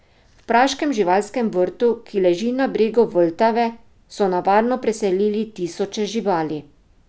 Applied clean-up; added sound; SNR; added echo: none; none; none; none.